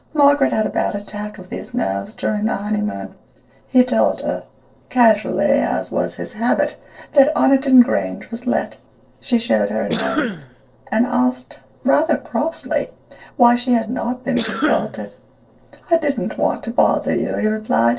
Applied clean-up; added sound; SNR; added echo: neural separator model SepFormer DNS4.